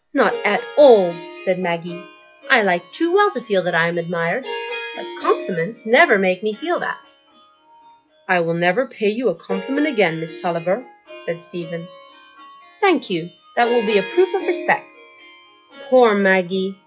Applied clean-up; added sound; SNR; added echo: classical method log-MMSE.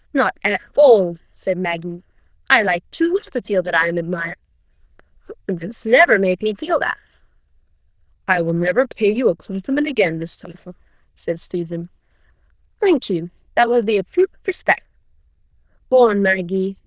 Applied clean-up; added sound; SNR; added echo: neural diffusion model UNIVERSE++.